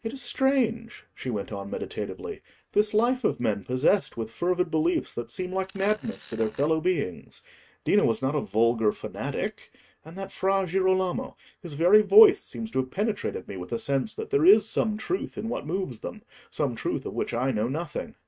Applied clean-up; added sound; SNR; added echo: neural mask model RNNoise.